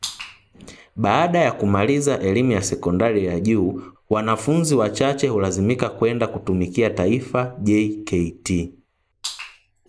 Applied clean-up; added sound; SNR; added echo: none; none; none; none.